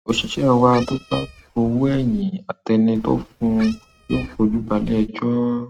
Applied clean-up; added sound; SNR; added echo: neural mask model RNNoise.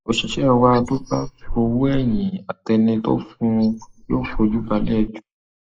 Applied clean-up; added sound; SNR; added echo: neural mask model Resemble Enhance denoiser.